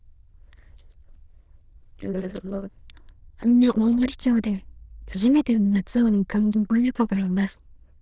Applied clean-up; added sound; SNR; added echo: neural diffusion model UNIVERSE++.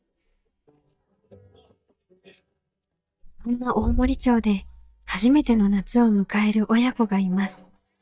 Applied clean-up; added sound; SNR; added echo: neural mask model DeepFilterNet 3.